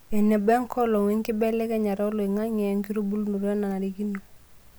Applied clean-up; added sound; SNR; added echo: none; none; none; none.